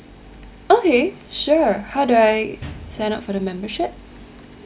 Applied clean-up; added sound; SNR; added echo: none; none; none; none.